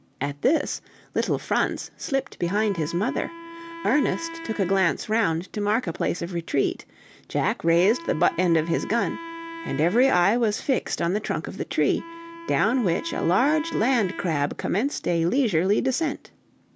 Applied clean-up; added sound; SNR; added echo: none; Wind instrument, woodwind instrument; 14 dB; none.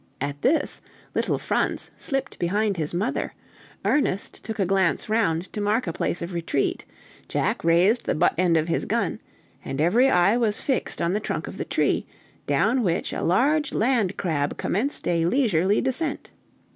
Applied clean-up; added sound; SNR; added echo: none; none; none; none.